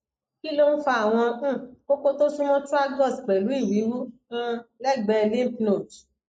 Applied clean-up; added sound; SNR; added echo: neural mask model Resemble Enhance denoiser.